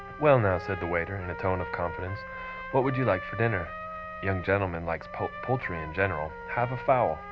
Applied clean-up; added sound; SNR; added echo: none; Trumpet; 11 dB; none.